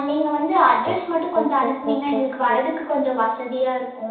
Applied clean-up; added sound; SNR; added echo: none; Brass instrument; 8 dB; reverberation time 0.9 s.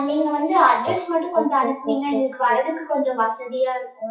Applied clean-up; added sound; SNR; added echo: classical method WPE with log-MMSE.